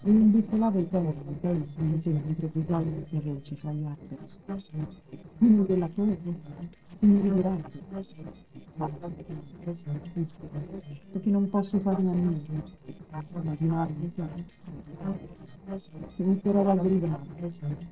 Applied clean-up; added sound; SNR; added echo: neural separator model SepFormer DNS4.